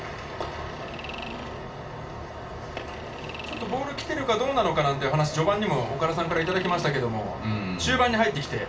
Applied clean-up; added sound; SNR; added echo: none; Mechanisms; 15 dB; reverberation time 0.3 s.